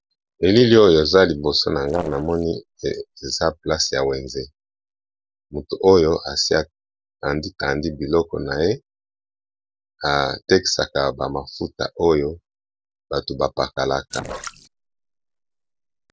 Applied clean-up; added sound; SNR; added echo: neural separator model SepFormer DNS4.